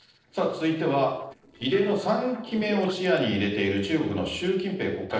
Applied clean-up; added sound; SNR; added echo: neural separator model SepFormer DNS4.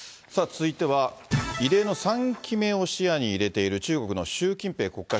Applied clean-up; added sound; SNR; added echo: none; none; none; none.